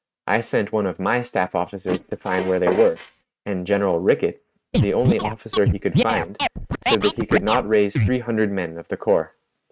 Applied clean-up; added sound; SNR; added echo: neural mask model RNNoise.